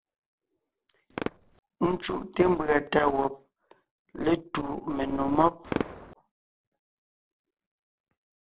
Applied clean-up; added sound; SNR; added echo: neural separator model SepFormer DNS4.